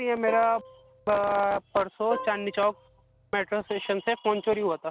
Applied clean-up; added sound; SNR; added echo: none; Plucked string instrument; 12 dB; none.